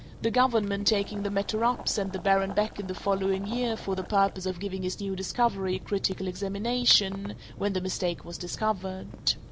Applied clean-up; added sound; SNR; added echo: none; Boiling; 15 dB; none.